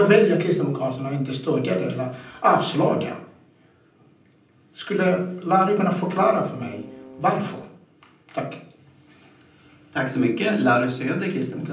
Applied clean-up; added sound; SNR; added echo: none; Keyboard (musical); 19 dB; reverberation time 0.6 s.